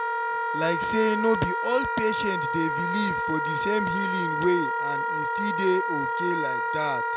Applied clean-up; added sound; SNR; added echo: none; Wind instrument, woodwind instrument; -1 dB; none.